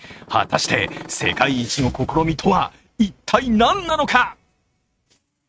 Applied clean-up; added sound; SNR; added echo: neural mask model RNNoise.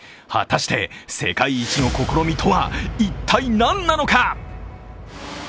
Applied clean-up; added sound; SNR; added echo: none; none; none; none.